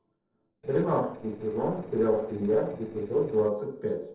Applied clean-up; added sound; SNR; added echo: neural separator model SepFormer DNS4.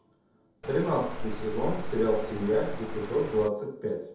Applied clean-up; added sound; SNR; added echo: none; Cricket; 5 dB; reverberation time 0.8 s.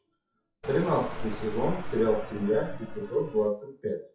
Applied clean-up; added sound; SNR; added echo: classical method WPE with log-MMSE.